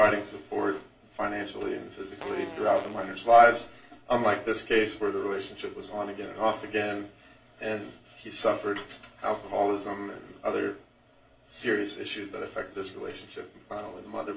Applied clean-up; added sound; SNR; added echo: none; Fart; 15 dB; reverberation time 0.3 s.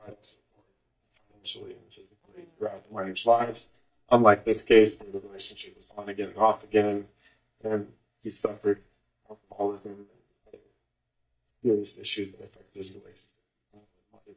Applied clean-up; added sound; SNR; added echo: neural mask model DeepFilterNet 3.